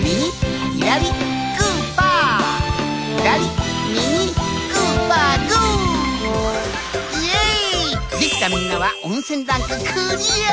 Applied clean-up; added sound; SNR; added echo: none; Brass instrument; 7 dB; none.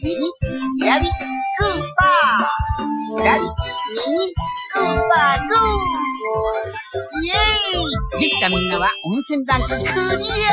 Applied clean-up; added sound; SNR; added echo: classical method Wiener filter.